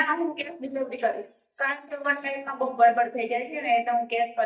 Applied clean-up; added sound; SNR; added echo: neural mask model DeepFilterNet 3.